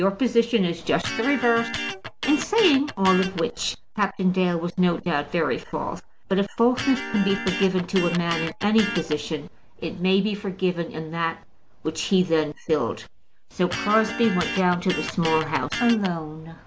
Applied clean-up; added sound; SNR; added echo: none; Electric guitar; 8 dB; none.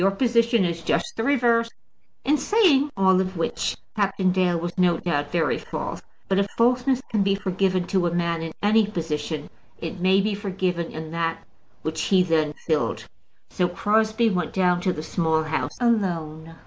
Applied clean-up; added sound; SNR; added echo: none; none; none; none.